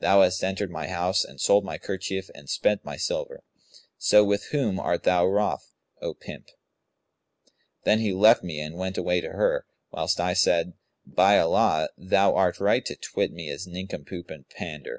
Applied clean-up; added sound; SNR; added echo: none; none; none; none.